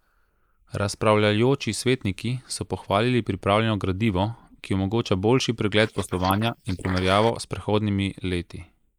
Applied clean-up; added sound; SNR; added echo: neural mask model Resemble Enhance denoiser.